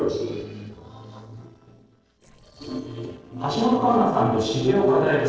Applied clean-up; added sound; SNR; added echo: neural separator model SepFormer DNS4.